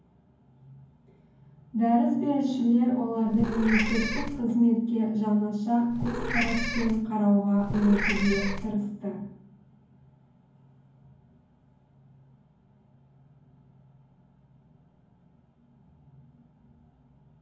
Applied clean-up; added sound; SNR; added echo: none; Meow / Purr; 2 dB; reverberation time 0.9 s.